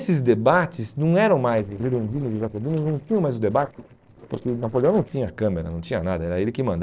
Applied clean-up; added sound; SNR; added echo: neural separator model SepFormer DNS4.